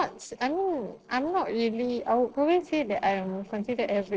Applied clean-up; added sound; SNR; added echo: neural separator model SepFormer DNS4.